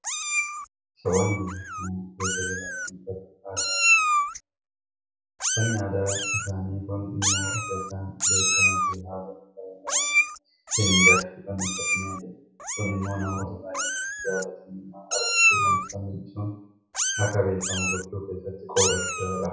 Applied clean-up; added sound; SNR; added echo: none; Meow; -4 dB; reverberation time 0.6 s.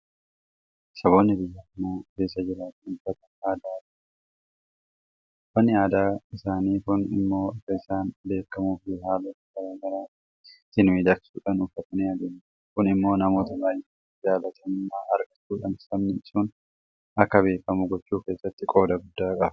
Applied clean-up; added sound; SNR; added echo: none; none; none; none.